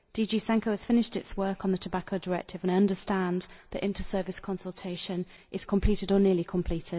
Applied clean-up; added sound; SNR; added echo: none; none; none; none.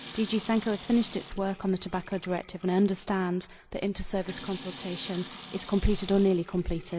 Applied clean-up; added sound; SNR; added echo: none; Sink (filling or washing) / Water tap, faucet; 17 dB; none.